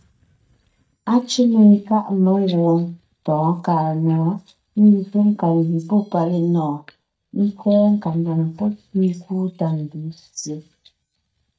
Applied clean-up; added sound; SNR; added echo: neural mask model DeepFilterNet 3.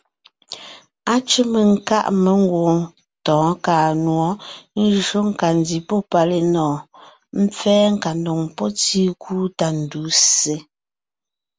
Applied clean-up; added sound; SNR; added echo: none; none; none; none.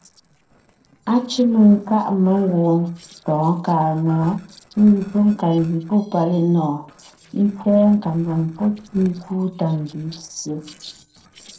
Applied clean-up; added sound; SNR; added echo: neural separator model SepFormer DNS4.